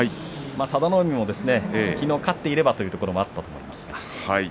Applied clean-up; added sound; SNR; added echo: none; none; none; none.